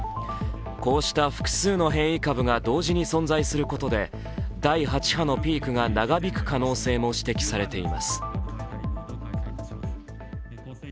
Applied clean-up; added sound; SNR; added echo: none; none; none; none.